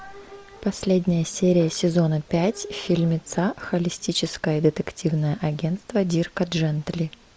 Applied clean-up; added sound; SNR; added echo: none; none; none; none.